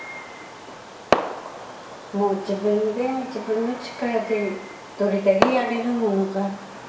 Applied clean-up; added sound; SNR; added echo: none; Fireworks; 5 dB; reverberation time 0.7 s.